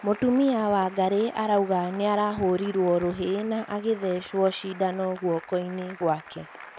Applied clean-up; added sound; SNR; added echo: none; Applause / Cheering; 19 dB; none.